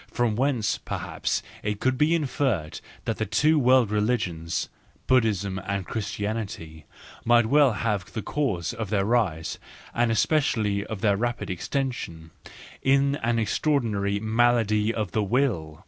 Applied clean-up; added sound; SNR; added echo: none; none; none; none.